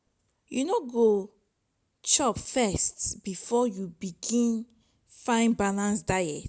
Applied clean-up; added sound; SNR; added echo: none; none; none; none.